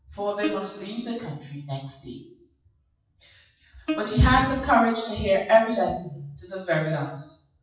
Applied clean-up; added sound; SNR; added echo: classical method WPE with log-MMSE.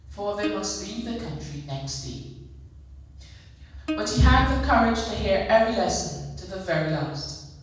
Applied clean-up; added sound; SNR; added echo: none; Plucked string instrument; 14 dB; reverberation time 1.2 s.